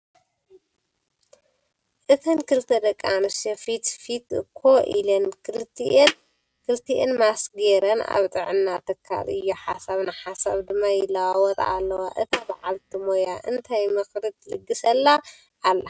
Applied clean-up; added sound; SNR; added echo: neural mask model RNNoise.